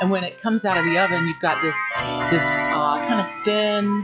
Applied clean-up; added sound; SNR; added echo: classical method log-MMSE.